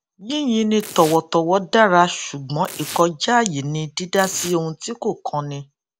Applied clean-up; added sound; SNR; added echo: none; Tearing; 17 dB; none.